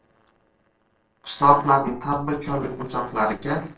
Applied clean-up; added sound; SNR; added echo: neural separator model SepFormer DNS4.